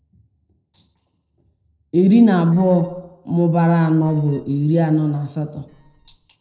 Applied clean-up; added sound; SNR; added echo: neural separator model SepFormer DNS4.